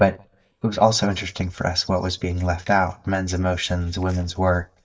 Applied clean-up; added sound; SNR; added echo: neural mask model DeepFilterNet 3.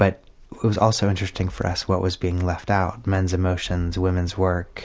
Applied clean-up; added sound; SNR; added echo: none; none; none; none.